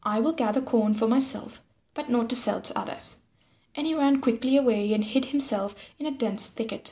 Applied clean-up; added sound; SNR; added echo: none; none; none; none.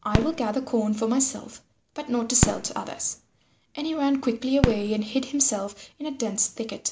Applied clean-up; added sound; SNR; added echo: none; Fireworks; 6 dB; none.